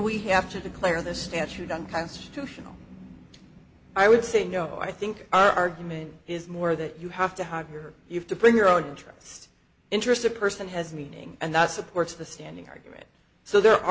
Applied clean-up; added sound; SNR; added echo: none; none; none; none.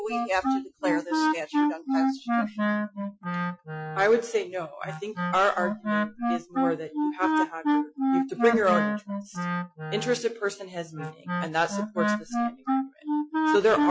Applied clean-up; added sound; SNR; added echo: classical method Wiener filter.